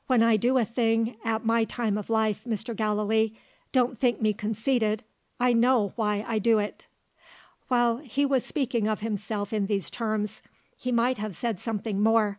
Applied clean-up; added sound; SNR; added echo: none; none; none; none.